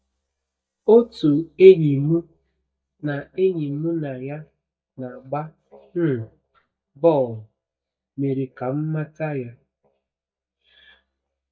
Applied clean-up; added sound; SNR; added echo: neural mask model DeepFilterNet 3.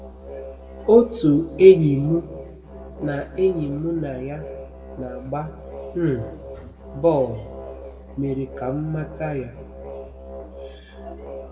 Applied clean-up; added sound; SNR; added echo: none; Musical instrument; 14 dB; reverberation time 1.1 s.